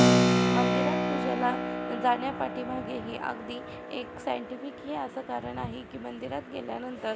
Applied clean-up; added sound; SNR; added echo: none; Keyboard (musical); -4 dB; none.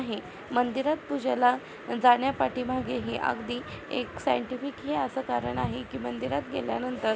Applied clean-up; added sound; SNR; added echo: none; none; none; none.